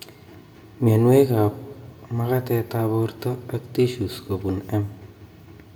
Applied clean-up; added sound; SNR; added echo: none; none; none; reverberation time 1.2 s.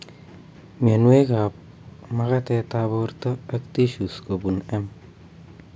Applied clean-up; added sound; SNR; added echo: none; none; none; none.